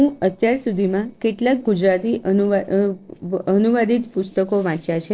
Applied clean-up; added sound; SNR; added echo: neural separator model SepFormer DNS4.